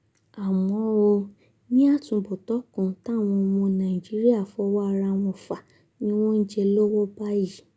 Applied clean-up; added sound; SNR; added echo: none; none; none; none.